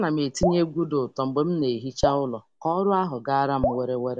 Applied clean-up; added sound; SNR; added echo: none; Drip; 8 dB; none.